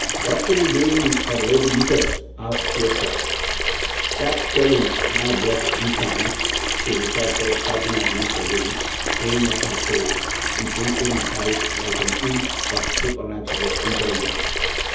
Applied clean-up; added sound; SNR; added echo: none; Sink (filling or washing) / Water tap, faucet; -1 dB; reverberation time 0.8 s.